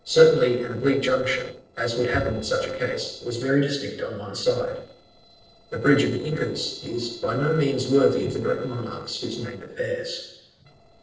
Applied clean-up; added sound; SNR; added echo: neural separator model SepFormer DNS4.